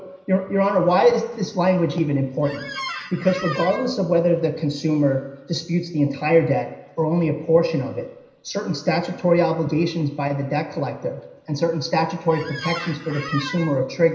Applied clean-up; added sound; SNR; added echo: none; Squeak; 11 dB; reverberation time 0.9 s.